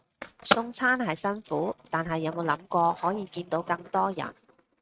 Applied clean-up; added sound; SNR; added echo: neural mask model RNNoise.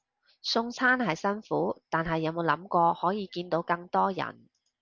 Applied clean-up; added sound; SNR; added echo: none; none; none; none.